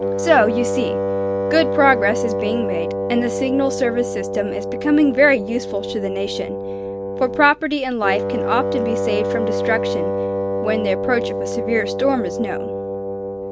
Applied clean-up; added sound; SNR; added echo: none; Wind instrument, woodwind instrument; 2 dB; none.